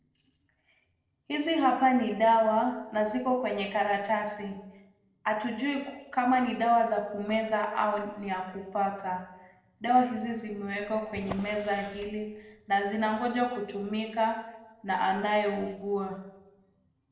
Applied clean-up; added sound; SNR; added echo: neural separator model SepFormer DNS4.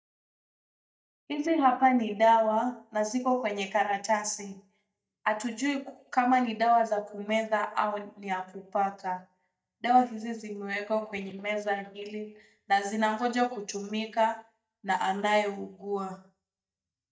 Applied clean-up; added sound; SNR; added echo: neural mask model DeepFilterNet 3.